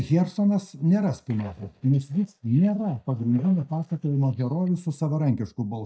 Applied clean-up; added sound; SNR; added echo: neural mask model DeepFilterNet 3.